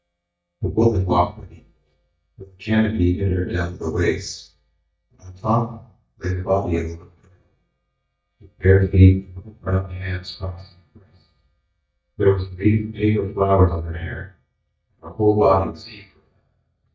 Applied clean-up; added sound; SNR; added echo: neural mask model DeepFilterNet 3.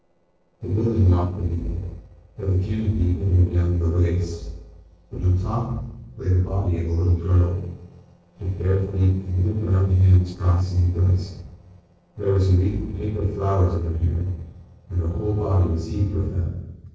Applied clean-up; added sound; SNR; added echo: neural separator model SepFormer DNS4.